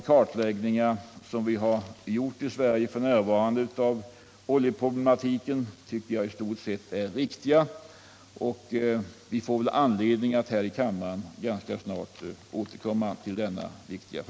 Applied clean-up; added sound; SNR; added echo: none; none; none; none.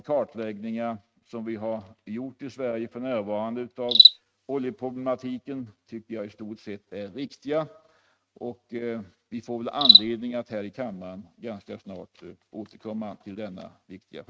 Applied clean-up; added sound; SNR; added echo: neural mask model RNNoise.